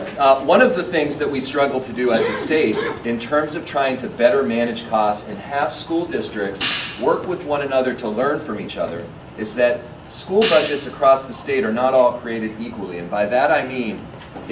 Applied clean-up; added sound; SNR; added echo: none; Hi-hat; 6 dB; none.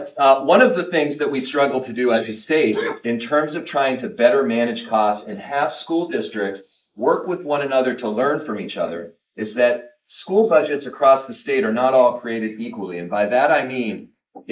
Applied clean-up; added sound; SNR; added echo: neural mask model Resemble Enhance denoiser.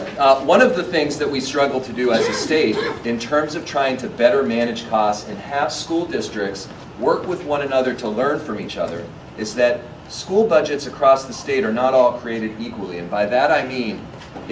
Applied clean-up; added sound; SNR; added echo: none; none; none; none.